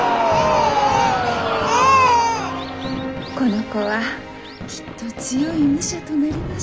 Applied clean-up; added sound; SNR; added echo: none; Fireworks; 13 dB; none.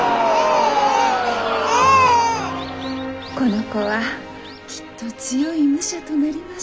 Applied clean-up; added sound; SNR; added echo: none; none; none; none.